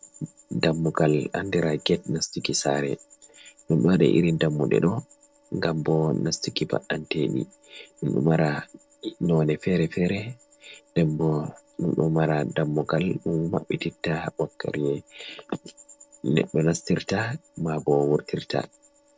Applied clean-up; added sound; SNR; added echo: neural separator model SepFormer DNS4.